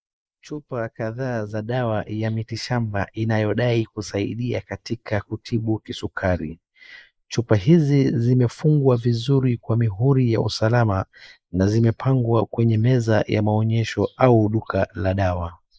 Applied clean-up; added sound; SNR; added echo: neural mask model Resemble Enhance denoiser.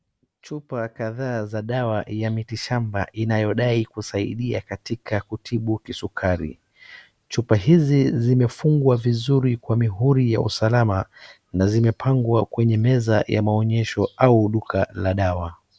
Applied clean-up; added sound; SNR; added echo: none; none; none; none.